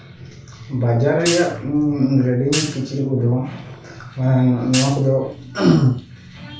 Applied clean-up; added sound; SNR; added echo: none; Hi-hat; 10 dB; reverberation time 0.3 s.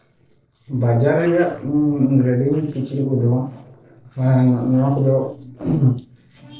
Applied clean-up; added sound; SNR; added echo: neural separator model SepFormer DNS4.